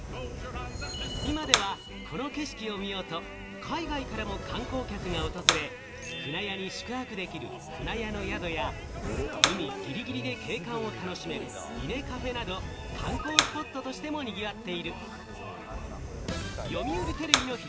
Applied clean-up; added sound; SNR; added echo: none; Fire; 0 dB; none.